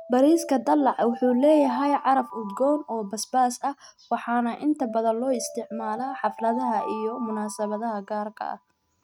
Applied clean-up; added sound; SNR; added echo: neural mask model RNNoise.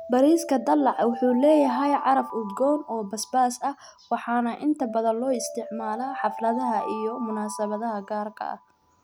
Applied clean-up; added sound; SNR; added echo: none; Alarm; 12 dB; none.